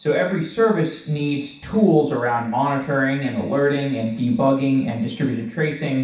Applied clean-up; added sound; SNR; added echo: none; none; none; reverberation time 0.7 s.